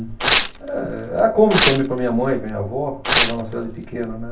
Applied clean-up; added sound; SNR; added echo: none; Tearing; 2 dB; reverberation time 0.3 s.